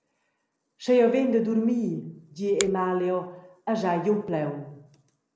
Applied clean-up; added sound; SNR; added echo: none; Finger snapping; 13 dB; none.